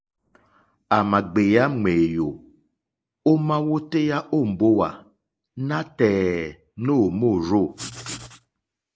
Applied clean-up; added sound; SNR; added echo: neural mask model Resemble Enhance denoiser.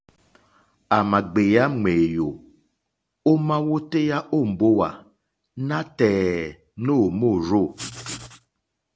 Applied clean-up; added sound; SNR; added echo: none; Writing; 14 dB; none.